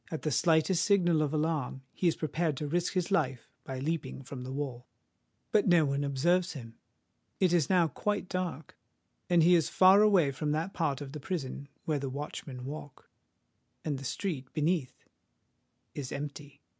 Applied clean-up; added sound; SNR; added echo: none; none; none; none.